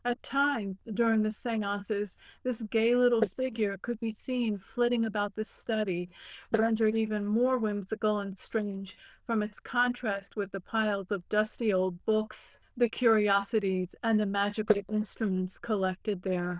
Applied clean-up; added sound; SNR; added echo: neural diffusion model UNIVERSE++.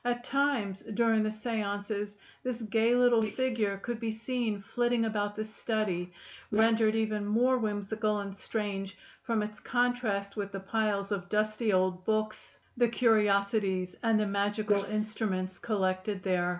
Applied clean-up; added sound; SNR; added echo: neural mask model Resemble Enhance denoiser.